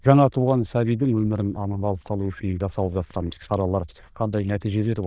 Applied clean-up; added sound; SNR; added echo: neural diffusion model UNIVERSE++.